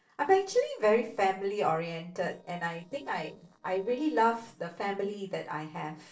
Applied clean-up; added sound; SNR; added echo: neural separator model SepFormer DNS4.